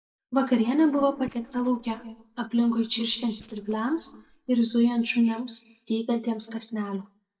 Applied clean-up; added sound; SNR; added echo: neural mask model DeepFilterNet 3.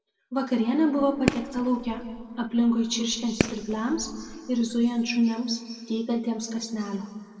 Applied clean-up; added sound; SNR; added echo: none; Fireworks; 8 dB; reverberation time 1.7 s.